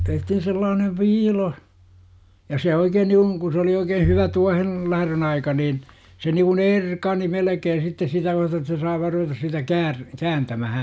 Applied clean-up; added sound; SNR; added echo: none; none; none; none.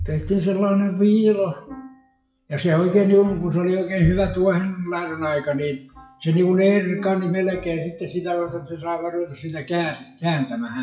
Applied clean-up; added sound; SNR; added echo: classical method WPE with log-MMSE.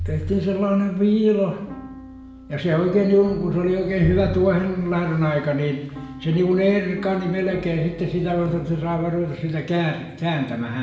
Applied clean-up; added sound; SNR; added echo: none; Piano; 17 dB; reverberation time 0.9 s.